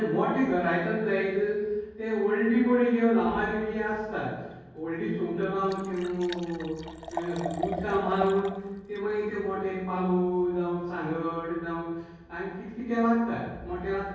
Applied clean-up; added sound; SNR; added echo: none; Liquid; 17 dB; reverberation time 1.3 s.